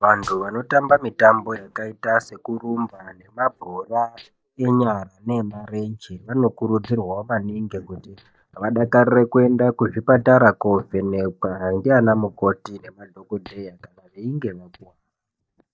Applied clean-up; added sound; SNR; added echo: neural mask model DeepFilterNet 3.